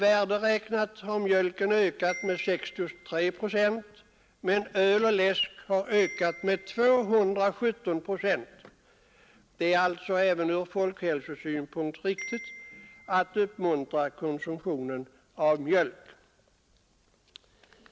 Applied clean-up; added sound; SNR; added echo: none; Marimba, xylophone; 20 dB; none.